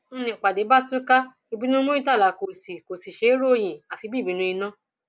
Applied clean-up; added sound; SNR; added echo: none; none; none; none.